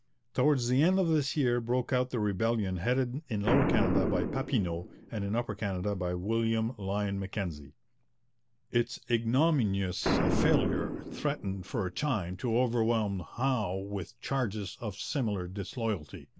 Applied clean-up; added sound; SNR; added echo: none; Boom; 6 dB; none.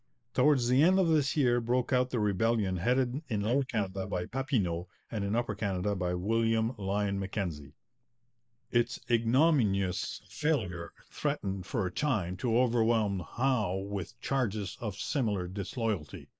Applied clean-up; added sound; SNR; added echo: neural mask model Resemble Enhance denoiser.